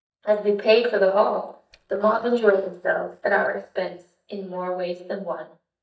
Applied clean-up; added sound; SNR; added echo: neural mask model DeepFilterNet 3.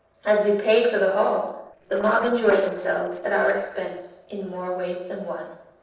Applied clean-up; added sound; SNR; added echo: neural separator model SepFormer DNS4.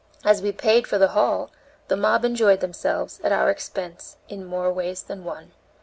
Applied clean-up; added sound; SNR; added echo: none; none; none; none.